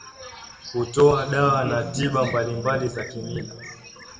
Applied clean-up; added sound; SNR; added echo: none; Cricket; 19 dB; reverberation time 1.4 s.